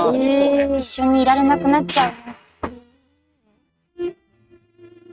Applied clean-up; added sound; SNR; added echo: neural mask model RNNoise.